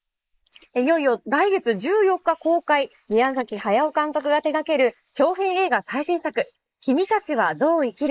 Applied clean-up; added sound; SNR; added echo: neural mask model Resemble Enhance denoiser.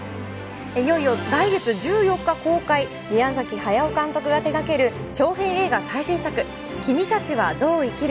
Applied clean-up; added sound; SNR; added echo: none; none; none; none.